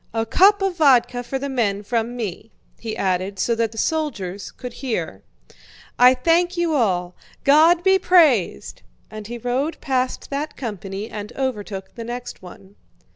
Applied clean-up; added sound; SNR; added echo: none; none; none; none.